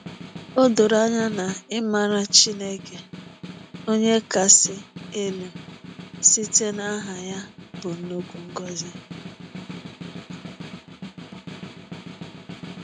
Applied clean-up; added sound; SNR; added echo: none; Snare drum; 14 dB; none.